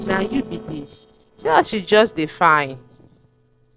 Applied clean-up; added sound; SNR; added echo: neural separator model SepFormer DNS4.